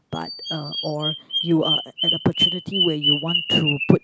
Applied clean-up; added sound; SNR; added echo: none; Bird vocalization, bird call, bird song; 0 dB; none.